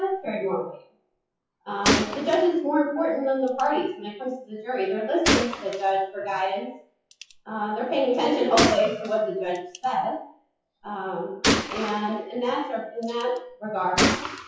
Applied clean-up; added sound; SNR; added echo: classical method WPE with log-MMSE.